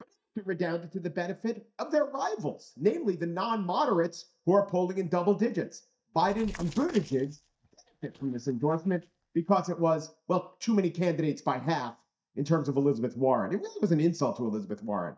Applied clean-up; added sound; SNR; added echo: neural mask model DeepFilterNet 3.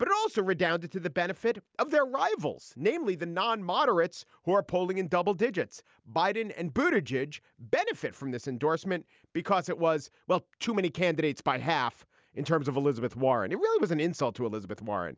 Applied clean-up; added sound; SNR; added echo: none; none; none; none.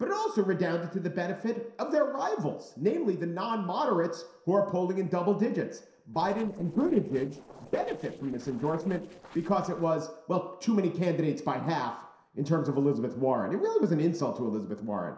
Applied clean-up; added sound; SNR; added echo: neural separator model SepFormer DNS4.